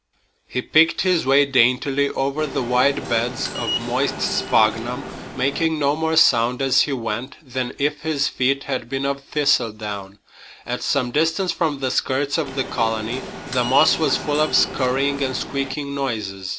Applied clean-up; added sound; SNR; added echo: none; Subway, metro, underground; 8 dB; none.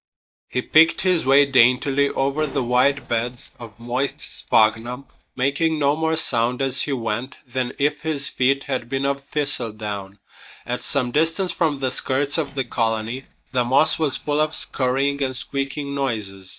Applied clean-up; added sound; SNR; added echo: neural mask model DeepFilterNet 3.